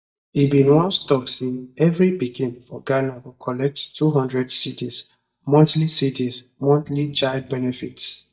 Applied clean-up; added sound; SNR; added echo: neural mask model DeepFilterNet 3.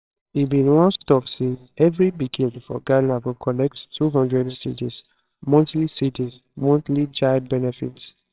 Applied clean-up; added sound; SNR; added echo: neural separator model SepFormer WHAMR!.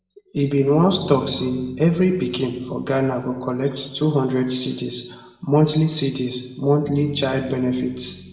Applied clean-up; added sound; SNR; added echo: none; Bass guitar; 19 dB; reverberation time 0.9 s.